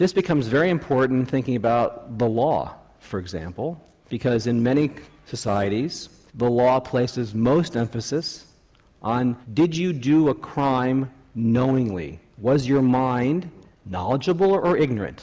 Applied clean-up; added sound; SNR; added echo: none; none; none; none.